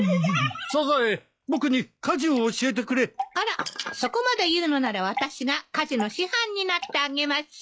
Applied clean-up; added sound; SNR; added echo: classical method log-MMSE.